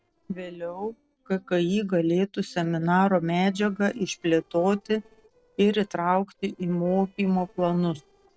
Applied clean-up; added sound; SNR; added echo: neural separator model SepFormer DNS4.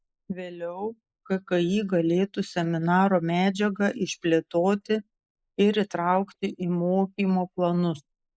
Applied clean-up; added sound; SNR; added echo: neural mask model Resemble Enhance denoiser.